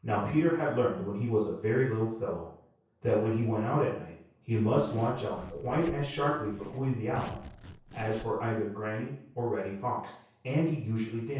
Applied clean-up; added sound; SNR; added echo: none; Zipper (clothing); 16 dB; reverberation time 0.6 s.